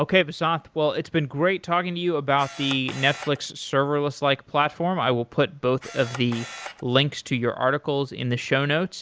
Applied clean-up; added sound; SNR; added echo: none; Camera; 15 dB; none.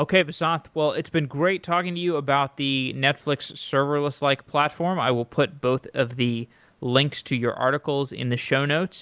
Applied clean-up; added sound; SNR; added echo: none; none; none; none.